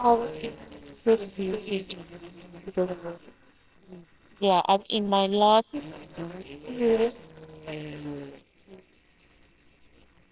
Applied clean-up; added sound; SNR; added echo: neural separator model SepFormer WHAMR!.